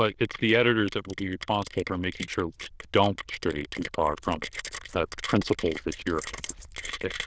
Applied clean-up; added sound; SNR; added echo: neural diffusion model UNIVERSE++.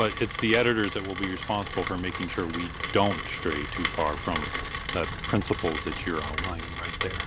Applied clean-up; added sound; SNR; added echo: none; Rain; 4 dB; none.